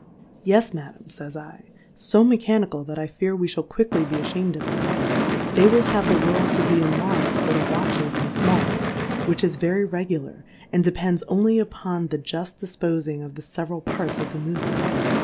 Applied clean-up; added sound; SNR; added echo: none; Gunshot, gunfire / Fireworks; 3 dB; none.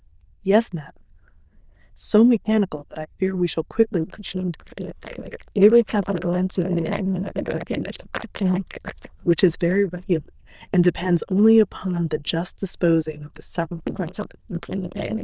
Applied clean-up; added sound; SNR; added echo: neural diffusion model UNIVERSE++.